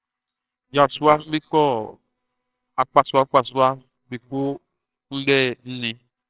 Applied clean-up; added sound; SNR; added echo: neural separator model SepFormer WHAMR!.